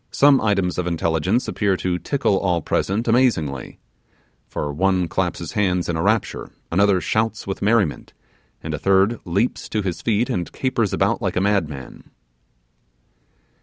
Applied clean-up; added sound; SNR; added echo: none; none; none; none.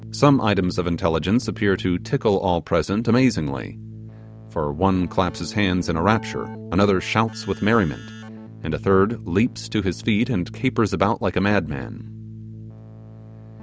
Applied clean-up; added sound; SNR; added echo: none; Keyboard (musical); 15 dB; none.